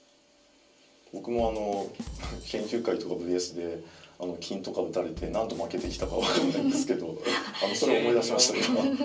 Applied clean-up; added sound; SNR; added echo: none; Bass drum / Drum kit; 16 dB; reverberation time 0.3 s.